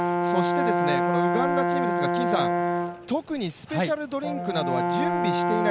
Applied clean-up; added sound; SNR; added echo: none; Brass instrument; -4 dB; none.